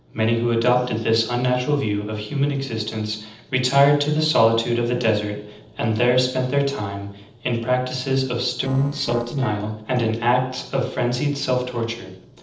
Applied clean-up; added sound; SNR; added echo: neural separator model SepFormer DNS4.